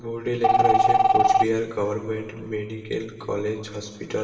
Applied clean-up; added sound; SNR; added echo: none; Telephone; -4 dB; reverberation time 2.4 s.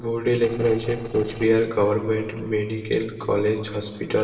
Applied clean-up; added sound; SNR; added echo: neural separator model SepFormer DNS4.